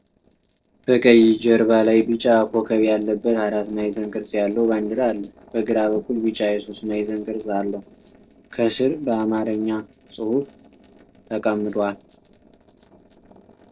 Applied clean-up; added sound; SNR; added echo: neural separator model SepFormer DNS4.